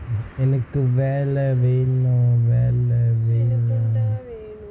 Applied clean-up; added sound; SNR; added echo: none; none; none; none.